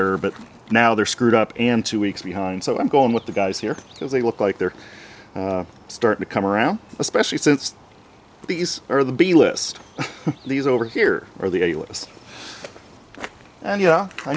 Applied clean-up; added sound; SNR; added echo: none; none; none; none.